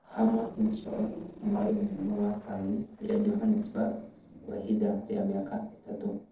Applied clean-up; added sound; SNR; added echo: neural separator model SepFormer DNS4.